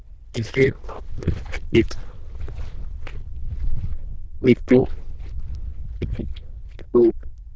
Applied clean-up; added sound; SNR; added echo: neural diffusion model UNIVERSE++.